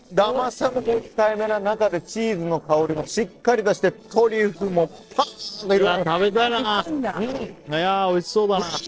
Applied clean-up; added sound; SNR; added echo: neural separator model SepFormer DNS4.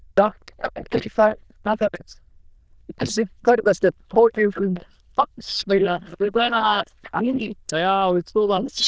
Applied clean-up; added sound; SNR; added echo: neural diffusion model UNIVERSE++.